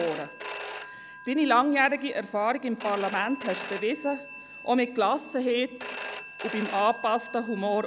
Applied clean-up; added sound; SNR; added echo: none; Telephone; 4 dB; none.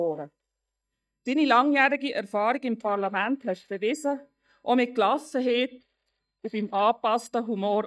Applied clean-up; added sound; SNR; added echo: neural mask model DeepFilterNet 3.